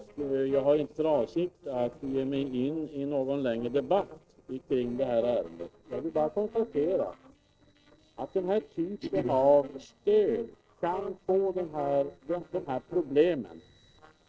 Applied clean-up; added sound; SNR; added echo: neural separator model SepFormer DNS4.